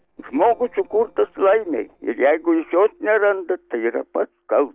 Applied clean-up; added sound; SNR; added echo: neural separator model SepFormer DNS4.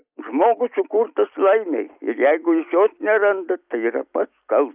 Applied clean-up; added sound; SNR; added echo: neural mask model Resemble Enhance denoiser.